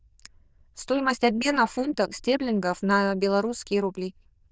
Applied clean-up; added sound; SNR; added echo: neural diffusion model UNIVERSE++.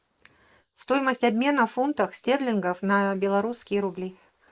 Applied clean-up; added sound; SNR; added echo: neural mask model Resemble Enhance denoiser.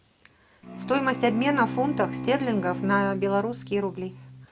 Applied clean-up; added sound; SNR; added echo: none; Bowed string instrument; 8 dB; none.